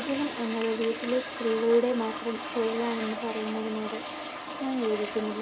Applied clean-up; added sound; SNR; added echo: none; Toilet flush; 7 dB; none.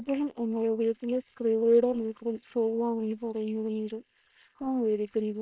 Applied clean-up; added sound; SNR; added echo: neural separator model SepFormer WHAM!.